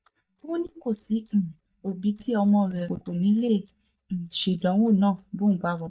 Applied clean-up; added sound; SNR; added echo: neural mask model DeepFilterNet 3.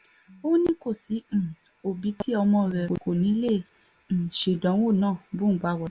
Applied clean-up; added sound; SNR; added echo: none; none; none; none.